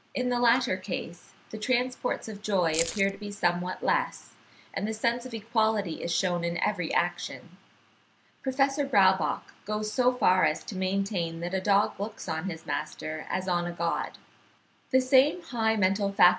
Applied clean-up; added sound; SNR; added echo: none; Keys jangling; 6 dB; none.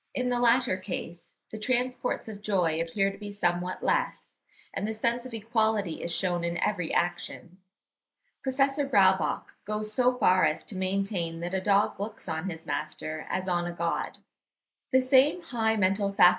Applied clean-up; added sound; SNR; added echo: neural mask model Resemble Enhance denoiser.